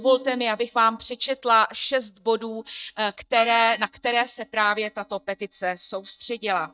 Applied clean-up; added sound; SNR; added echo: neural mask model DeepFilterNet 3.